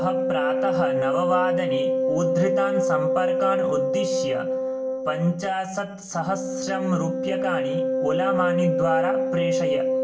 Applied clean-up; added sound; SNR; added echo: none; Wind instrument, woodwind instrument; -4 dB; reverberation time 0.2 s.